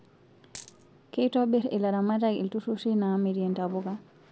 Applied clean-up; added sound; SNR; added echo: none; Coin (dropping); 17 dB; none.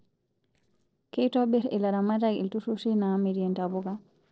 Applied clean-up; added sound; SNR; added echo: neural separator model SepFormer DNS4.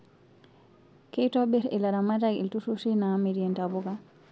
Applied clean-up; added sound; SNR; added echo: none; none; none; none.